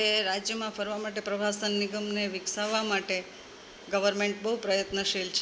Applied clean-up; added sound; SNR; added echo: none; none; none; none.